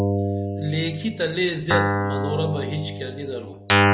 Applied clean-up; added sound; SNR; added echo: none; Guitar; -4 dB; none.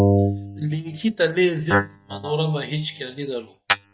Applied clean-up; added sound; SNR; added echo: neural mask model DeepFilterNet 3.